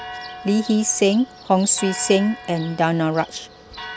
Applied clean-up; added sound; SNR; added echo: none; Church bell; 15 dB; none.